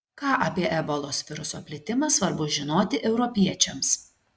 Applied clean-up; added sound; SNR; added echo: none; none; none; none.